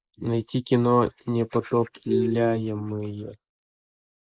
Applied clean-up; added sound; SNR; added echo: neural mask model Resemble Enhance denoiser.